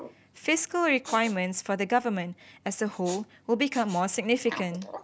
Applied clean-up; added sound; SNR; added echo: none; Respiratory sounds; 17 dB; none.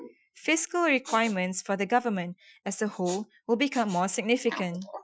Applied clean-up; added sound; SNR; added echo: classical method Wiener filter.